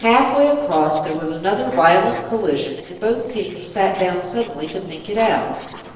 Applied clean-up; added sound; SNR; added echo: neural separator model SepFormer DNS4.